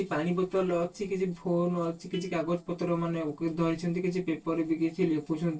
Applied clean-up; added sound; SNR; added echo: neural separator model SepFormer DNS4.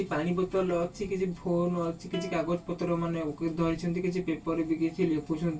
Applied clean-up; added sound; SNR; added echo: none; Plucked string instrument; 19 dB; reverberation time 0.1 s.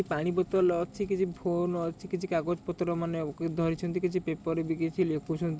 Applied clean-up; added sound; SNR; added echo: none; none; none; none.